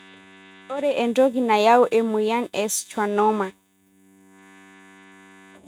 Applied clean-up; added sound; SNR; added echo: neural mask model RNNoise.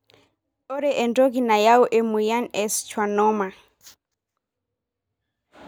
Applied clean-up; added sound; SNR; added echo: none; none; none; none.